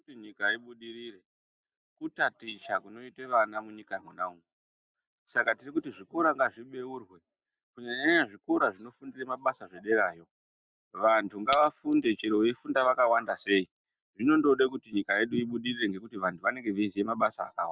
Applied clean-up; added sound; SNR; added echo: neural mask model Resemble Enhance denoiser.